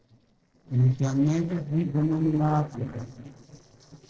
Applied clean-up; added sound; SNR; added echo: neural separator model SepFormer DNS4.